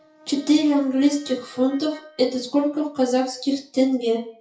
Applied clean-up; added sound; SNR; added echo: classical method WPE with log-MMSE.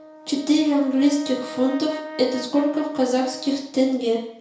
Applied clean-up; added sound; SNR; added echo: none; Brass instrument; 15 dB; reverberation time 0.5 s.